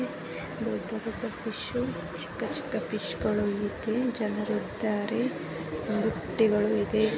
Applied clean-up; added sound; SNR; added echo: none; none; none; none.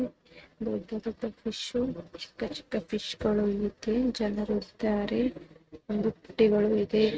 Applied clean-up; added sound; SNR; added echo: neural mask model RNNoise.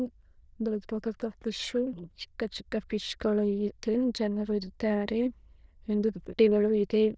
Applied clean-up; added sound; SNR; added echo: neural diffusion model UNIVERSE++.